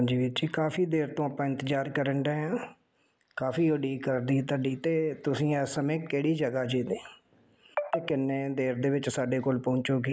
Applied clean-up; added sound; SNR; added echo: none; none; none; none.